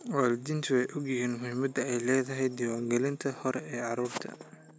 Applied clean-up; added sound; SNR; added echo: none; none; none; none.